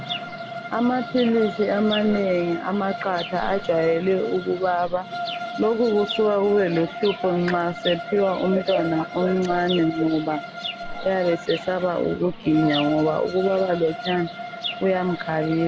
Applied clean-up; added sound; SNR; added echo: none; Bowed string instrument + Chirp, tweet; 10 dB; none.